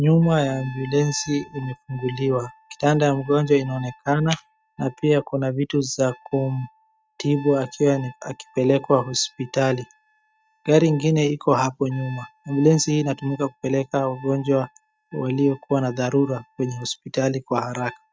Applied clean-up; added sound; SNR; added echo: neural mask model RNNoise.